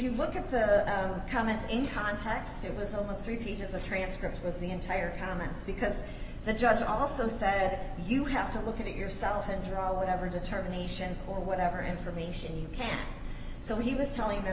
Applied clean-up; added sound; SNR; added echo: none; none; none; none.